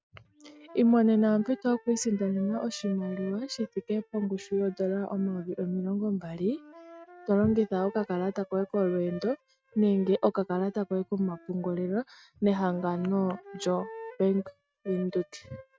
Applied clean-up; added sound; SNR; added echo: neural mask model RNNoise.